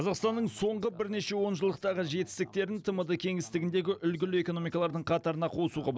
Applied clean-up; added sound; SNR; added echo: none; none; none; none.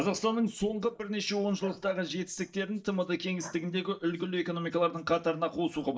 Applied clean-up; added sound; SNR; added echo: neural mask model DeepFilterNet 3.